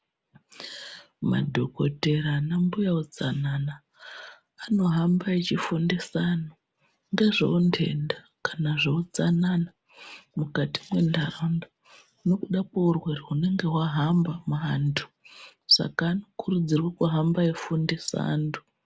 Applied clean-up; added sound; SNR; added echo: none; none; none; none.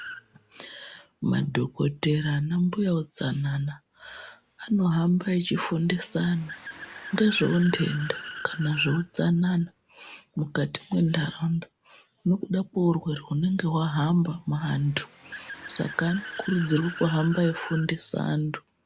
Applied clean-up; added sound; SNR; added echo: none; Accelerating, revving, vroom / Car; 17 dB; none.